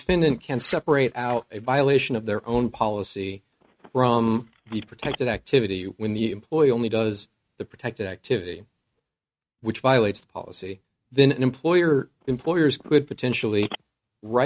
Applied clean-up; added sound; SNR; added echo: neural mask model RNNoise.